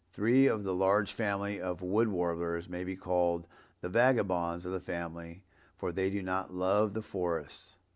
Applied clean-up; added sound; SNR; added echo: none; none; none; none.